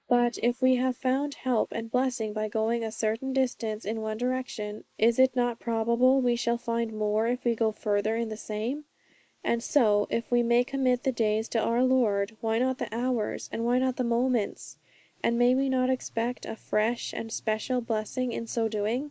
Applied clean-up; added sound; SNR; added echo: neural mask model Resemble Enhance denoiser.